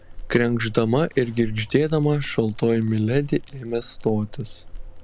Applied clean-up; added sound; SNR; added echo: none; Crackle; 13 dB; none.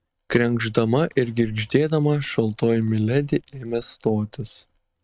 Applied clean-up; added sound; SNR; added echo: neural mask model RNNoise.